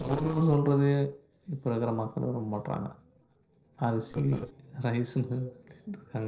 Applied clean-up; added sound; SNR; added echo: neural separator model SepFormer DNS4.